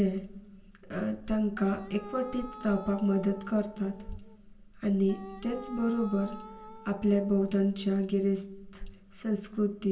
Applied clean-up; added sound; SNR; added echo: none; Wind instrument, woodwind instrument; 18 dB; reverberation time 0.3 s.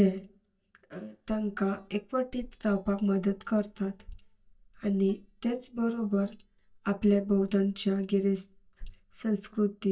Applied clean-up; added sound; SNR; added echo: neural mask model DeepFilterNet 3.